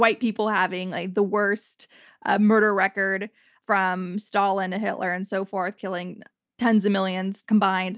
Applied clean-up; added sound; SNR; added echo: none; none; none; none.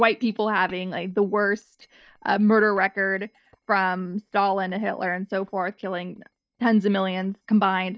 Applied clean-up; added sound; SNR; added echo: neural mask model DeepFilterNet 3.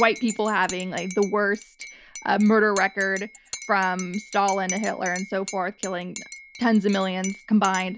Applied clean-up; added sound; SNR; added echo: none; Cutlery, silverware / Dishes, pots, and pans / Chink, clink; 15 dB; none.